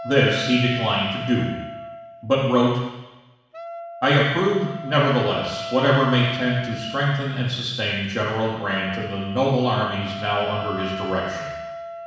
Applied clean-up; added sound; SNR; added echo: none; Wind instrument, woodwind instrument; 12 dB; reverberation time 1.1 s.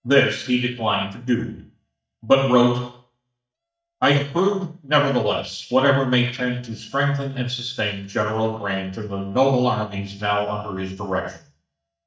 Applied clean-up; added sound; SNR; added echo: neural mask model DeepFilterNet 3.